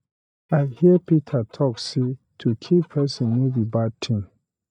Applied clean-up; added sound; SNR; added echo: neural mask model DeepFilterNet 3.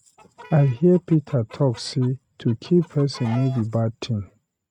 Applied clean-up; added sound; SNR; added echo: neural mask model RNNoise.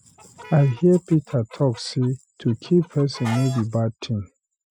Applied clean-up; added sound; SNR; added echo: classical method Wiener filter.